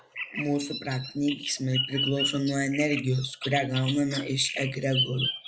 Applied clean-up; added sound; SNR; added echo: none; Bird vocalization, bird call, bird song; 6 dB; none.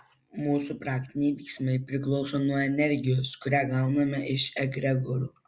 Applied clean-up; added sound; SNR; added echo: none; none; none; none.